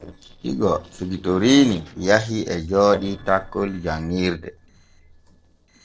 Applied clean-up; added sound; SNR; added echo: neural separator model SepFormer DNS4.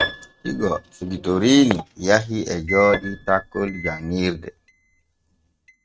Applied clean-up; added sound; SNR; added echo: neural mask model RNNoise.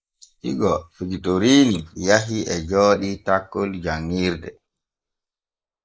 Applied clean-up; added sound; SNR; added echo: neural mask model Resemble Enhance denoiser.